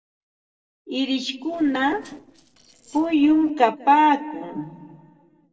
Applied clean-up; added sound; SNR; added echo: neural separator model SepFormer DNS4.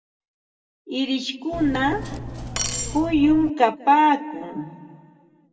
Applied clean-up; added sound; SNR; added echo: none; Cutlery, silverware; 7 dB; reverberation time 1.5 s.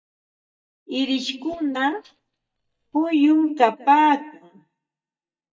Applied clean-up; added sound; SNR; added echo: neural mask model DeepFilterNet 3.